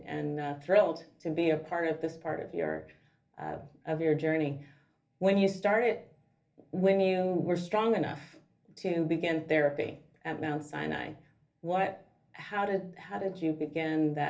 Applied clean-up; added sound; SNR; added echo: none; none; none; reverberation time 0.3 s.